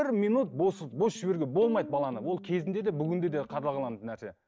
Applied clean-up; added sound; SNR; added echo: neural mask model DeepFilterNet 3.